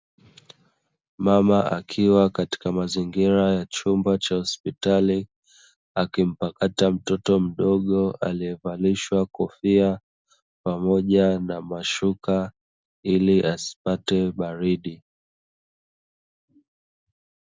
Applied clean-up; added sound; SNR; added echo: none; none; none; none.